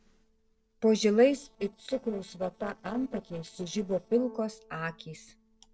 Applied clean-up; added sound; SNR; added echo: neural separator model SepFormer DNS4.